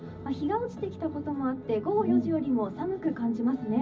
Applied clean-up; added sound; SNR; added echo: none; none; none; reverberation time 0.4 s.